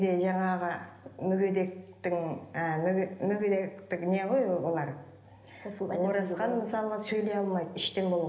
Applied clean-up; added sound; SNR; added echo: none; none; none; reverberation time 0.8 s.